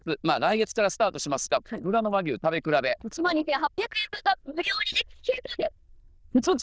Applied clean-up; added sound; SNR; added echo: neural diffusion model UNIVERSE++.